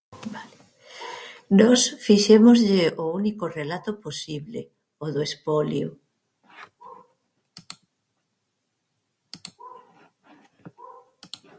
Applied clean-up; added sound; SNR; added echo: none; none; none; none.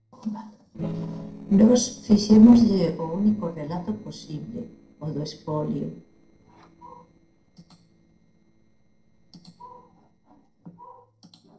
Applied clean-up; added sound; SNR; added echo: neural separator model SepFormer DNS4.